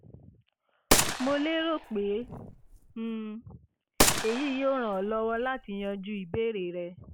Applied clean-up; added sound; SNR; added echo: none; Gunshot, gunfire; -1 dB; none.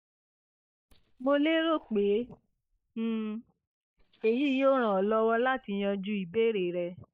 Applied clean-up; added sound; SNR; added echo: neural mask model DeepFilterNet 3.